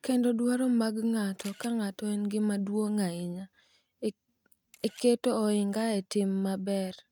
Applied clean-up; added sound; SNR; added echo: neural mask model RNNoise.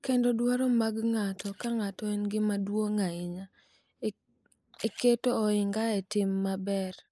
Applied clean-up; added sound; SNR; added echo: neural mask model Resemble Enhance denoiser.